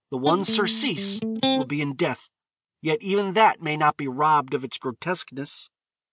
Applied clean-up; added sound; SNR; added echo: neural mask model RNNoise.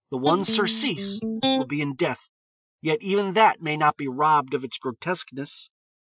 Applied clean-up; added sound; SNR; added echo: classical method Wiener filter.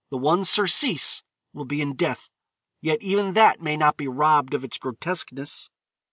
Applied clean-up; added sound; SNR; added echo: none; none; none; none.